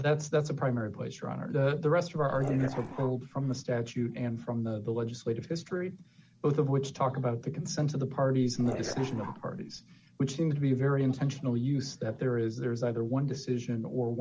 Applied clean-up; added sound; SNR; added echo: none; Dog; 11 dB; none.